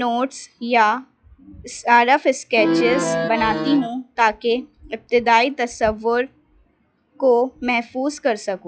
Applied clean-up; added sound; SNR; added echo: classical method log-MMSE.